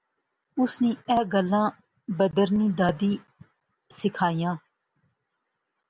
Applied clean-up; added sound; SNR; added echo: none; none; none; none.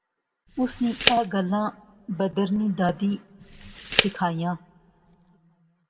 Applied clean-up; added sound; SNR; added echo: none; Tick; 4 dB; reverberation time 1.1 s.